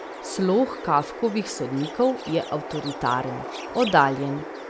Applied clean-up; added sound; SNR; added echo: none; Chirp, tweet; 10 dB; none.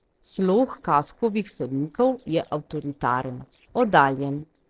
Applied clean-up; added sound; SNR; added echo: neural separator model SepFormer DNS4.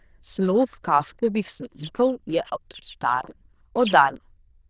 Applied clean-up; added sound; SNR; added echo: neural diffusion model UNIVERSE++.